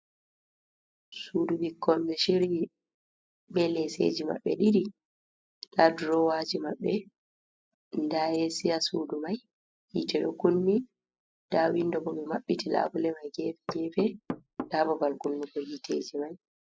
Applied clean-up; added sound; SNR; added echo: classical method spectral subtraction.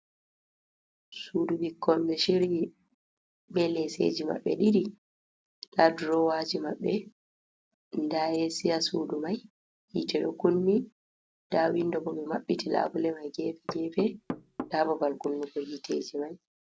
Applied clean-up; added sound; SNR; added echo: none; Knock / Wood; 13 dB; none.